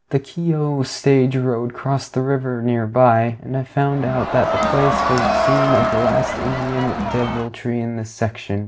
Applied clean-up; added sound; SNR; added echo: none; Crowd; 0 dB; none.